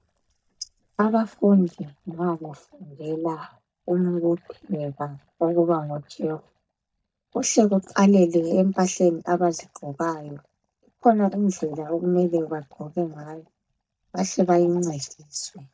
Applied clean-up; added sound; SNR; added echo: neural mask model DeepFilterNet 3.